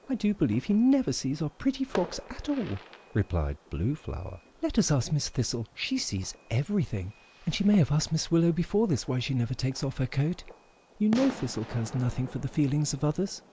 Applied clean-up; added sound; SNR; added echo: none; Fireworks; 18 dB; none.